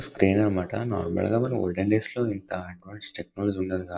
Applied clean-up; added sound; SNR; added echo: neural mask model DeepFilterNet 3.